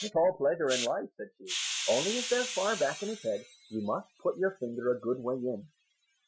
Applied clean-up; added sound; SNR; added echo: classical method Wiener filter.